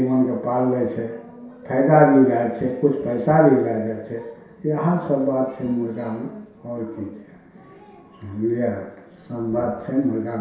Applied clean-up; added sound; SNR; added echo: none; none; none; reverberation time 0.7 s.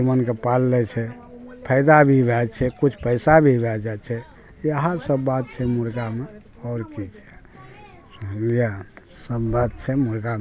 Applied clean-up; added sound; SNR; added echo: none; none; none; none.